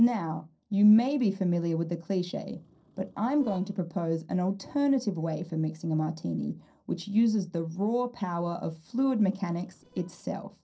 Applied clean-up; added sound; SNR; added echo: neural separator model SepFormer DNS4.